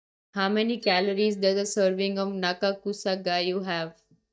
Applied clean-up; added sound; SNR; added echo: neural mask model DeepFilterNet 3.